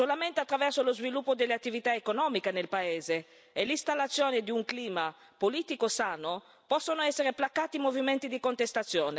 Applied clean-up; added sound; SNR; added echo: none; none; none; none.